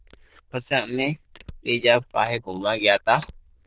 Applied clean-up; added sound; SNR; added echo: neural diffusion model UNIVERSE++.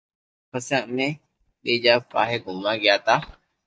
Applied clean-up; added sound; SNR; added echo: neural mask model DeepFilterNet 3.